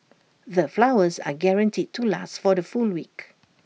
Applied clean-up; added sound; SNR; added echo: none; none; none; none.